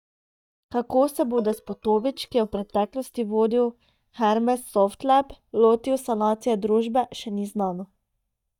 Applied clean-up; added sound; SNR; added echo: neural mask model DeepFilterNet 3.